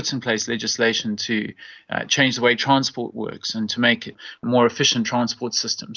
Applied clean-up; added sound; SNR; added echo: none; none; none; none.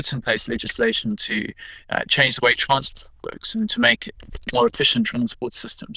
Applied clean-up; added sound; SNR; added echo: neural diffusion model UNIVERSE++.